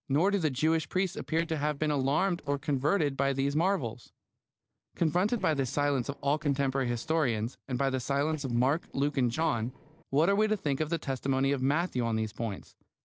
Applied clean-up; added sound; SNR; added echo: neural separator model SepFormer DNS4.